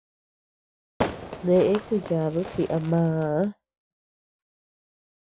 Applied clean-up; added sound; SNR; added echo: none; Fireworks; 8 dB; none.